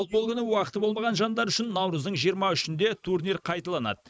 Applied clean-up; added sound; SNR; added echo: neural mask model Resemble Enhance denoiser.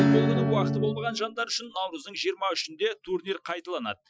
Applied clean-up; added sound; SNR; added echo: classical method Wiener filter.